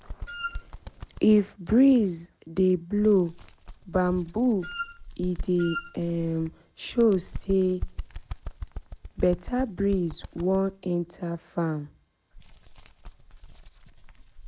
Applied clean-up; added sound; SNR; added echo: none; Wind instrument, woodwind instrument + Bird; 12 dB; none.